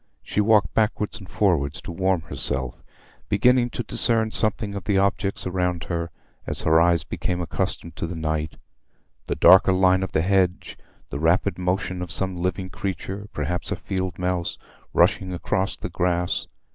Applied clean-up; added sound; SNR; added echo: none; none; none; none.